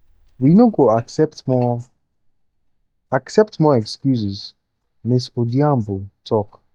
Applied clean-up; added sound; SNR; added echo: neural mask model DeepFilterNet 3.